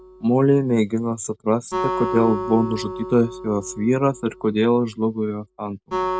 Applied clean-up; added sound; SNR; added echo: none; Acoustic guitar; 9 dB; none.